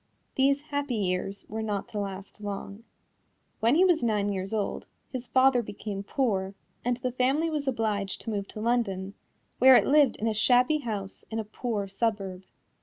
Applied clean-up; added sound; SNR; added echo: none; none; none; none.